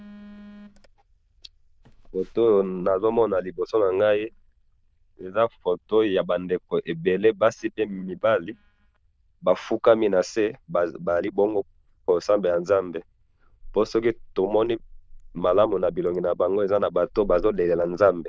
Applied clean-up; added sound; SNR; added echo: neural diffusion model UNIVERSE++.